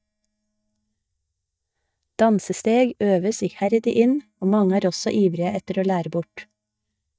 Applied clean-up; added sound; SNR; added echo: neural mask model DeepFilterNet 3.